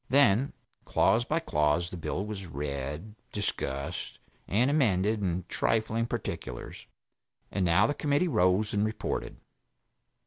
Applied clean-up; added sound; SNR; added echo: none; none; none; none.